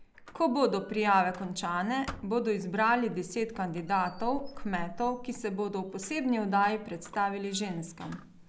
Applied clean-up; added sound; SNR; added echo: none; Squeak; 15 dB; none.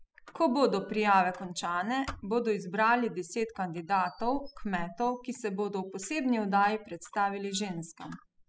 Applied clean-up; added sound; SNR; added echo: classical method spectral subtraction.